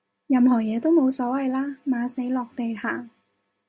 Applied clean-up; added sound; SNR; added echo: none; none; none; none.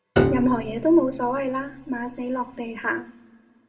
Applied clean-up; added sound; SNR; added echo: none; Piano; 4 dB; reverberation time 0.5 s.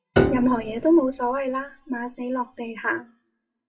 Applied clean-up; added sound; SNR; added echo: classical method WPE with log-MMSE.